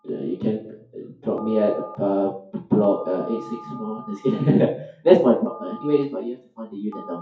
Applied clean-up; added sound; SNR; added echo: classical method WPE with log-MMSE.